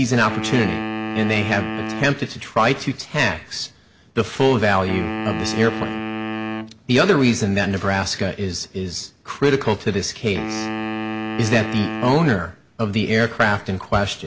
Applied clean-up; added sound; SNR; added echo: none; Wind instrument, woodwind instrument; 8 dB; none.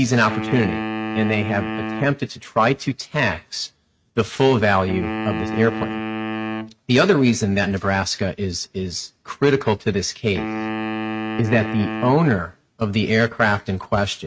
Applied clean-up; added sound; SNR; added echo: neural mask model RNNoise.